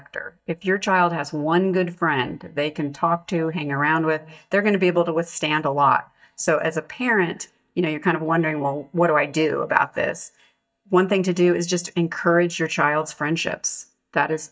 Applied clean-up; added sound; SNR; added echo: neural mask model DeepFilterNet 3.